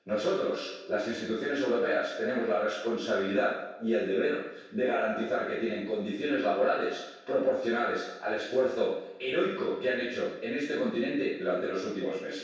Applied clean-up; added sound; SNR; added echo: none; none; none; reverberation time 0.7 s.